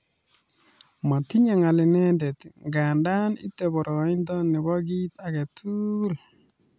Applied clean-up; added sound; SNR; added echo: none; none; none; none.